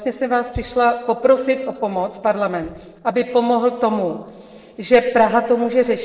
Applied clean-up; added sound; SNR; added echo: neural separator model SepFormer DNS4.